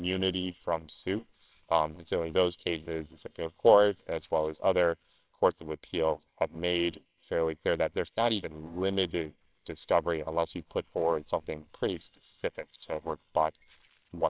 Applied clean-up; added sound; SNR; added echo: neural separator model SepFormer WHAMR!.